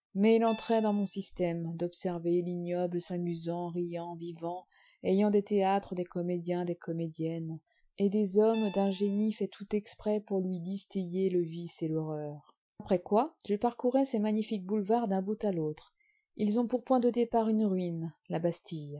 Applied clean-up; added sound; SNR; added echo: classical method Wiener filter.